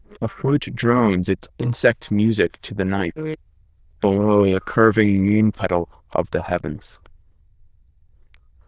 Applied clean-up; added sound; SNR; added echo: neural diffusion model UNIVERSE++.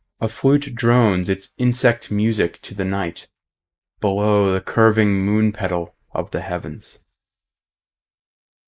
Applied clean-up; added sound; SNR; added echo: neural mask model Resemble Enhance denoiser.